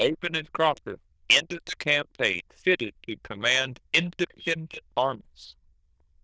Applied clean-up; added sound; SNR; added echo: neural diffusion model UNIVERSE++.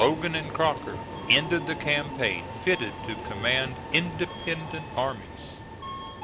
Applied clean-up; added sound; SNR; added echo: none; Subway, metro, underground; 8 dB; none.